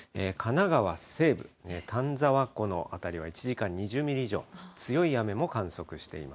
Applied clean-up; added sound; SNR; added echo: none; none; none; none.